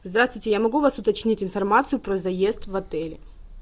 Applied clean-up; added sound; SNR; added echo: none; none; none; none.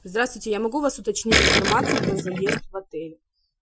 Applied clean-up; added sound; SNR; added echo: classical method Wiener filter.